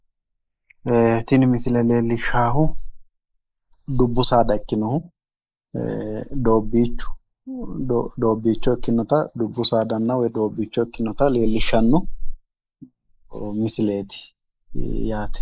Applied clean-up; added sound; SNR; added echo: neural mask model Resemble Enhance denoiser.